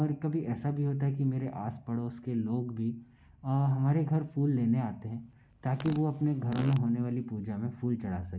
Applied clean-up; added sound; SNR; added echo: none; Fart; 15 dB; none.